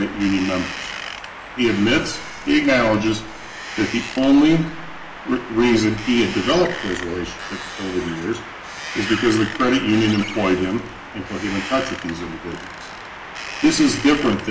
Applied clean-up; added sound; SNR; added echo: none; Wind; 11 dB; reverberation time 0.8 s.